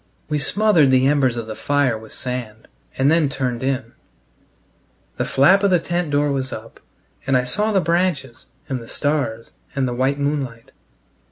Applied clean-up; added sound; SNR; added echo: none; none; none; none.